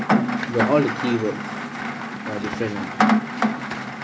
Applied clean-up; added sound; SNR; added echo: none; Rain; -3 dB; none.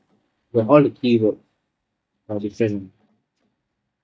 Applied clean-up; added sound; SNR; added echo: neural mask model DeepFilterNet 3.